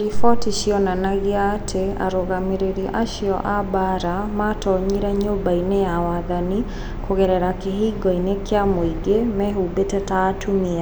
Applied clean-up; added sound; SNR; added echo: none; none; none; none.